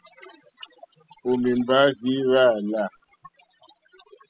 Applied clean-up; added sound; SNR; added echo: classical method spectral subtraction.